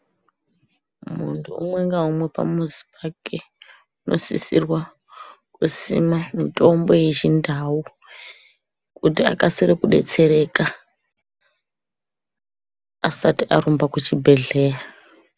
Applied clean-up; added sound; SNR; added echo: none; none; none; none.